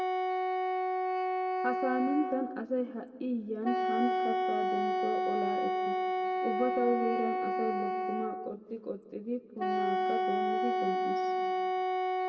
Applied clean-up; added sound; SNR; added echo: none; Wind instrument, woodwind instrument; -4 dB; reverberation time 1.5 s.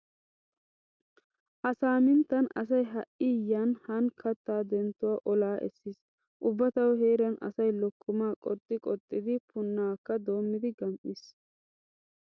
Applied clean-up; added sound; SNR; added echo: none; none; none; none.